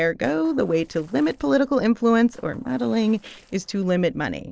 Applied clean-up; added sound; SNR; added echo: neural separator model SepFormer DNS4.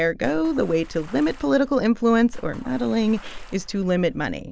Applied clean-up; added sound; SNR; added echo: none; Water / Splash, splatter; 15 dB; none.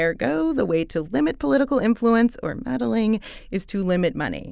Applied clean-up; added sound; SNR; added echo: none; none; none; none.